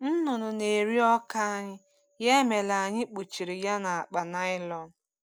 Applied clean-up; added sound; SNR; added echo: none; none; none; none.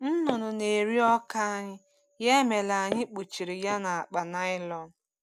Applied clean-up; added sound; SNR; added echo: none; Walk, footsteps; 15 dB; none.